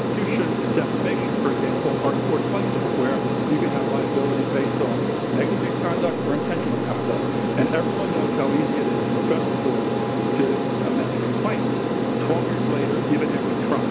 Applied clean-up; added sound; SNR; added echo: none; Aircraft; -5 dB; none.